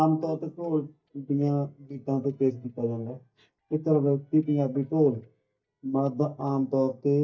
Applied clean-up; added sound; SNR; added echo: neural mask model DeepFilterNet 3.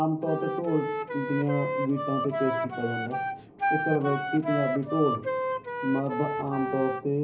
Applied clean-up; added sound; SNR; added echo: none; Wind instrument, woodwind instrument; 2 dB; reverberation time 0.5 s.